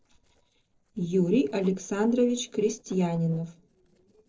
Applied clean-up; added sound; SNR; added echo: neural separator model SepFormer DNS4.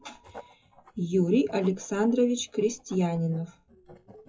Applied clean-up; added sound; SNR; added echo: classical method WPE with log-MMSE.